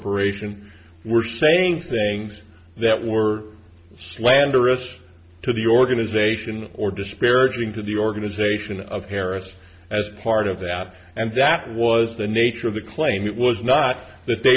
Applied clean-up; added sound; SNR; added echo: none; none; none; none.